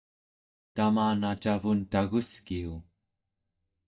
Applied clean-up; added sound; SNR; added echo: neural mask model DeepFilterNet 3.